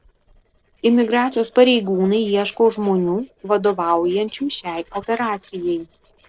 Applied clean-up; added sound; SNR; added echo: neural separator model SepFormer DNS4.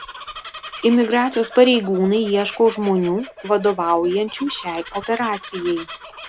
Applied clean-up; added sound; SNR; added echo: none; Bird vocalization, bird call, bird song; 17 dB; none.